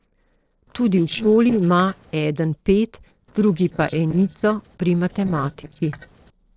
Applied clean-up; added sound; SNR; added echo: neural separator model SepFormer DNS4.